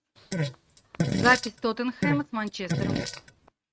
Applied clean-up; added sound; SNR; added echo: neural mask model RNNoise.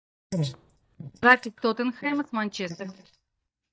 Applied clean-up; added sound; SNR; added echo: neural mask model DeepFilterNet 3.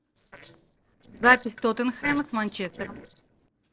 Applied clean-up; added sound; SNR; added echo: neural separator model SepFormer DNS4.